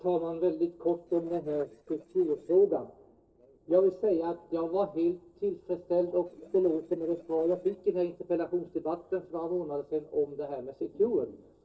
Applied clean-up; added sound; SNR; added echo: neural separator model SepFormer DNS4.